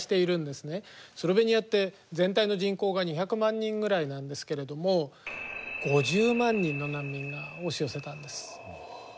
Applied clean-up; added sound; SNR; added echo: none; none; none; none.